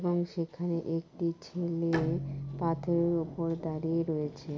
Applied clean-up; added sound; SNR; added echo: none; Bowed string instrument; 10 dB; none.